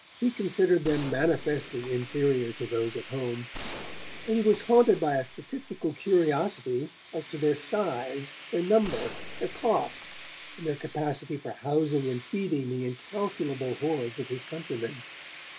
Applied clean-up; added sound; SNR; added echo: none; Gunshot, gunfire + Tools; 13 dB; none.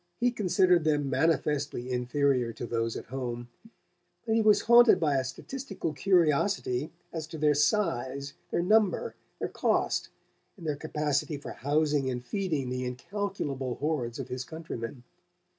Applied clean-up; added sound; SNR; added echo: none; none; none; none.